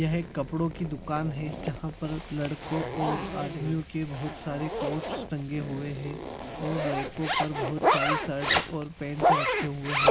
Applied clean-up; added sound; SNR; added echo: none; Zipper (clothing); -2 dB; none.